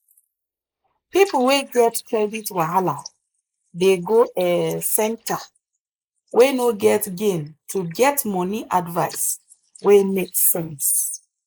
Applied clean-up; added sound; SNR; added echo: neural mask model Resemble Enhance denoiser.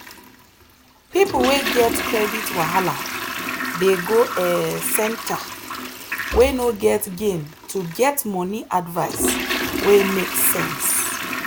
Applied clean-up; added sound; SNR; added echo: none; Toilet flush; 5 dB; none.